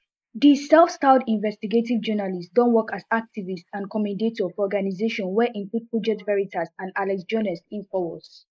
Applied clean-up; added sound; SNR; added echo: neural mask model Resemble Enhance denoiser.